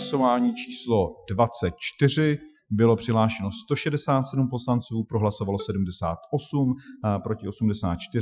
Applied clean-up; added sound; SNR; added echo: classical method Wiener filter.